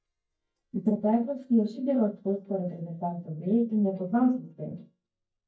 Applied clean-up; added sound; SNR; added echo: neural mask model DeepFilterNet 3.